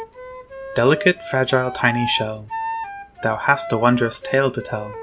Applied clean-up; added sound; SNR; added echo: none; Wind instrument, woodwind instrument; 10 dB; none.